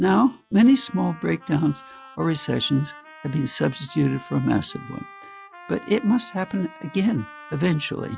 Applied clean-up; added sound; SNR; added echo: classical method log-MMSE.